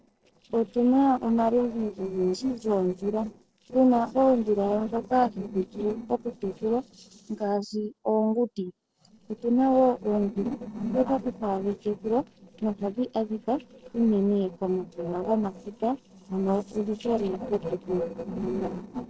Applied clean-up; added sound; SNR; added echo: neural separator model SepFormer DNS4.